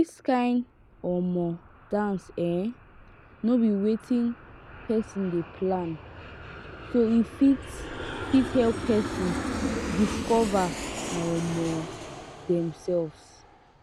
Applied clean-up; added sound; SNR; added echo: none; Aircraft; 9 dB; none.